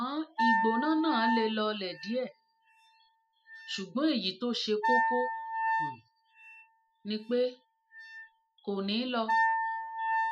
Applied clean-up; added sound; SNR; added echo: classical method spectral subtraction.